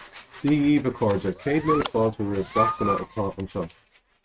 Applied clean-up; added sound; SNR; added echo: neural mask model RNNoise.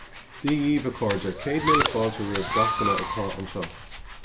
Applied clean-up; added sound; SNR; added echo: none; Rattle (instrument) + Fireworks; -1 dB; none.